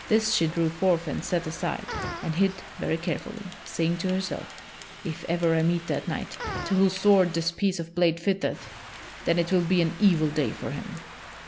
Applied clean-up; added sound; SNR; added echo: none; Rain + Fart; 14 dB; none.